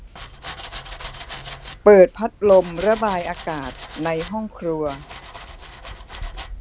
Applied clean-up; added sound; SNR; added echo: none; Domestic sounds, home sounds; 13 dB; none.